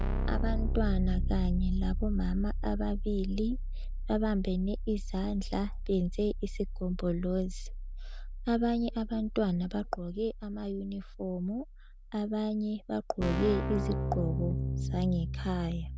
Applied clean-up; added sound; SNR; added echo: none; Keyboard (musical); 1 dB; none.